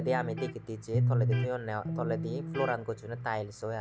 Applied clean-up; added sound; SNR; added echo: none; Electric guitar; -1 dB; none.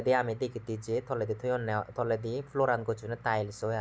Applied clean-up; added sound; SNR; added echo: none; none; none; none.